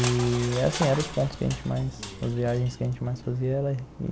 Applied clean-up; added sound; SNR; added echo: none; Crushing; 12 dB; none.